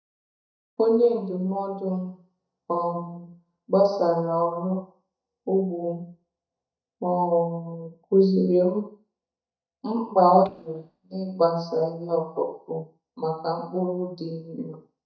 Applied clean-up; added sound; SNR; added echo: neural mask model DeepFilterNet 3.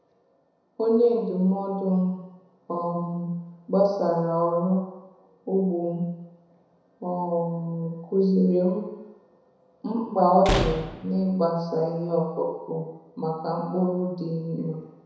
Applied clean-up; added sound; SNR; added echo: none; Slam; 4 dB; reverberation time 1.0 s.